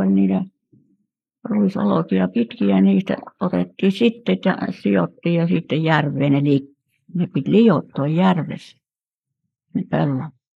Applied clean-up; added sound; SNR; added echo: neural mask model Resemble Enhance denoiser.